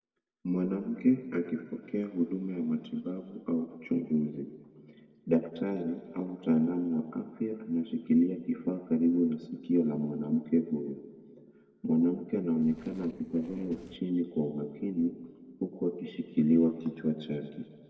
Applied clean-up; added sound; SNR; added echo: neural separator model SepFormer DNS4.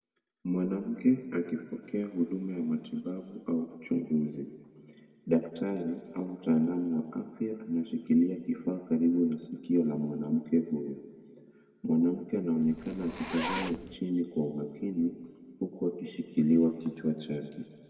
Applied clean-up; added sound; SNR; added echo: none; Zipper (clothing); 7 dB; reverberation time 1.7 s.